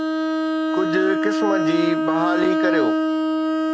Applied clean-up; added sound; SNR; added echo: none; Bowed string instrument; -4 dB; none.